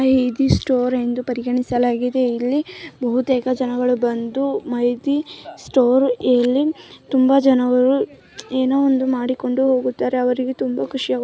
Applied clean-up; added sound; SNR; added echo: none; none; none; none.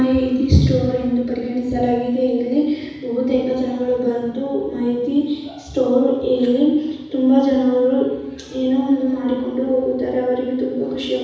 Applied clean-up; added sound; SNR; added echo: none; none; none; reverberation time 1.1 s.